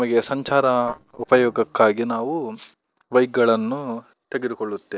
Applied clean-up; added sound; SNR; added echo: neural separator model SepFormer DNS4.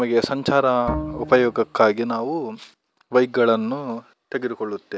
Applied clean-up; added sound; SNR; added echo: none; Bowed string instrument; 10 dB; none.